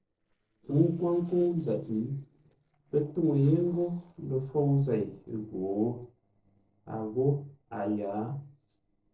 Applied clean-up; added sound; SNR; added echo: neural separator model SepFormer DNS4.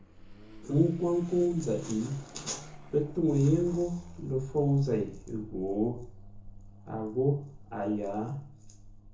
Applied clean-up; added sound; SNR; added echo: none; Car passing by / Accelerating, revving, vroom; 16 dB; reverberation time 0.7 s.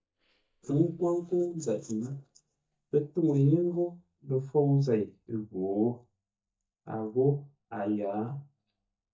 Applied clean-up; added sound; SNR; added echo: neural mask model DeepFilterNet 3.